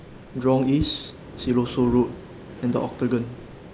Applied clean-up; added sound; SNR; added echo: none; Bass drum + Waves, surf; 13 dB; none.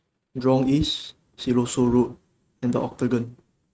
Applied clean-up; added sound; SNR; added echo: neural mask model RNNoise.